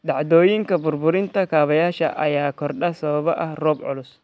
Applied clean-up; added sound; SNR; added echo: none; none; none; none.